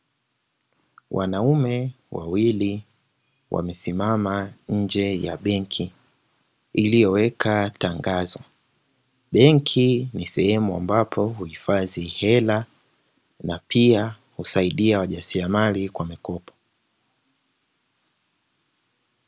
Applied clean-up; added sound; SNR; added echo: none; none; none; none.